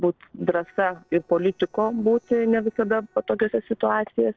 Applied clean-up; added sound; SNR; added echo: neural separator model SepFormer DNS4.